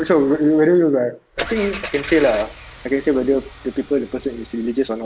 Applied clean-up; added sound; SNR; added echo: none; Engine / Car; 16 dB; none.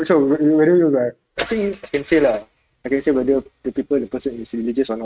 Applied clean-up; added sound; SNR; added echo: neural mask model RNNoise.